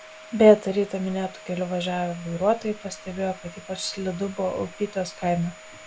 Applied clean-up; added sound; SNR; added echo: none; Domestic sounds, home sounds; 19 dB; reverberation time 0.2 s.